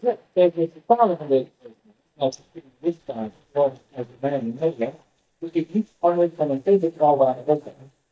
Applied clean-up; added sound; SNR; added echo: neural mask model DeepFilterNet 3.